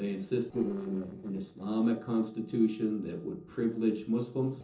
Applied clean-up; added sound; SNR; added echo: neural separator model SepFormer DNS4.